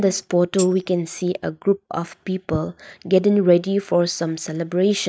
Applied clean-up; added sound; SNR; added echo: neural mask model RNNoise.